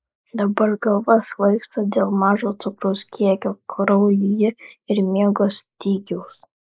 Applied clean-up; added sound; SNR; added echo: neural mask model Resemble Enhance denoiser.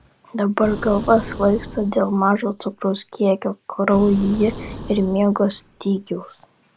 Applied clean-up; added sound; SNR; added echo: none; Boom; 14 dB; none.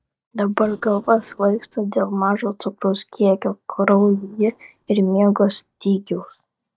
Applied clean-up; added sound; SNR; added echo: neural mask model DeepFilterNet 3.